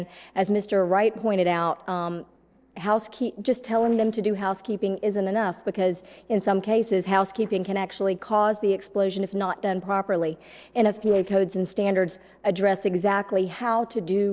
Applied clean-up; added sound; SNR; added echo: neural separator model SepFormer DNS4.